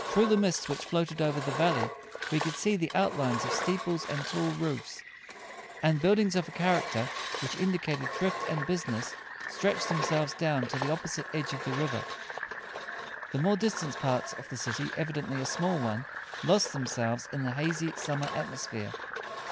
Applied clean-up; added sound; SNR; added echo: none; Fill (with liquid) + Engine; 7 dB; none.